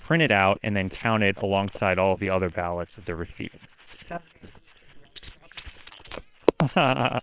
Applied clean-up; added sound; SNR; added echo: neural separator model SepFormer WHAM!.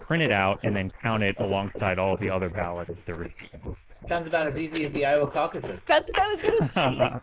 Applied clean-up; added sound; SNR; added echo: neural mask model Resemble Enhance denoiser.